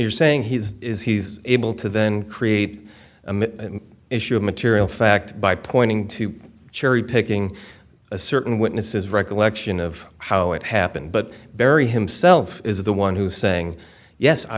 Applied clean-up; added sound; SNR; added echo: none; none; none; none.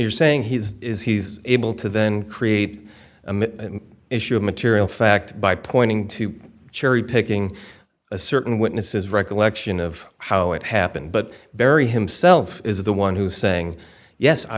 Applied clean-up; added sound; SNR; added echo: neural mask model Resemble Enhance denoiser.